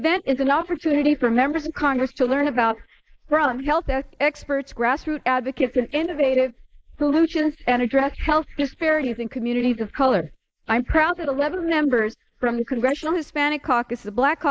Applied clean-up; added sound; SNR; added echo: neural mask model Resemble Enhance denoiser.